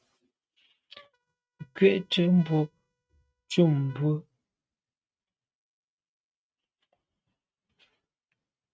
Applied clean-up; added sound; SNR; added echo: neural mask model RNNoise.